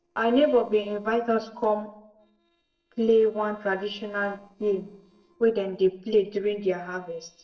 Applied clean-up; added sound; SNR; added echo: neural separator model SepFormer DNS4.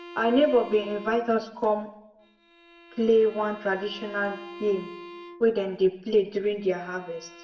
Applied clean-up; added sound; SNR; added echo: none; Bowed string instrument; 19 dB; reverberation time 0.7 s.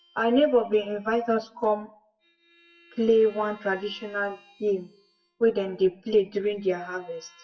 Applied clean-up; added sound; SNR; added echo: classical method WPE with log-MMSE.